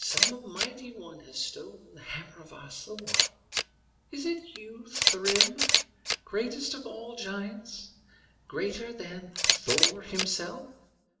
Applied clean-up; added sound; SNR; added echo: none; Camera; -5 dB; reverberation time 0.6 s.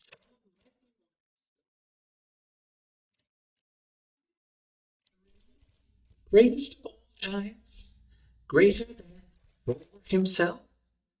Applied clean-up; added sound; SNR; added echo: neural mask model DeepFilterNet 3.